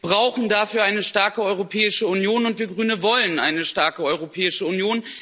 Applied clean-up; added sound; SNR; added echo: none; none; none; none.